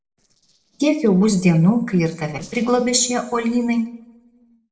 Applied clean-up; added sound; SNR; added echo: neural separator model SepFormer DNS4.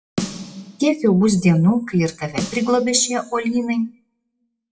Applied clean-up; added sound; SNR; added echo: classical method WPE with log-MMSE.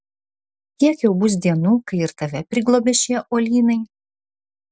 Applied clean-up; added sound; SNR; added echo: none; none; none; none.